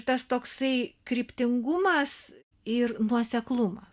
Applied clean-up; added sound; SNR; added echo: none; none; none; none.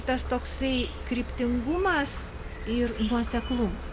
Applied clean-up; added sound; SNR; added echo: none; Insect; 6 dB; none.